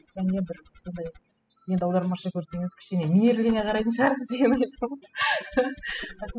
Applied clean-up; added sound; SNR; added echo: classical method spectral subtraction.